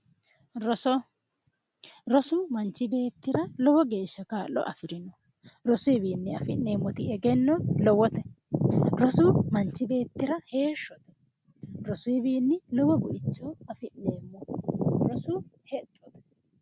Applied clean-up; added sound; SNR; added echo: none; none; none; none.